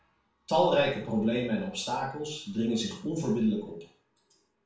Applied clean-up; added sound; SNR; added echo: none; none; none; reverberation time 0.4 s.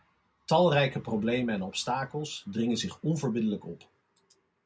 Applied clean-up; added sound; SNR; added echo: none; none; none; none.